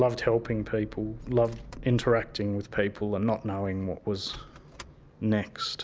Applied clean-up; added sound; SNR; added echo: none; none; none; none.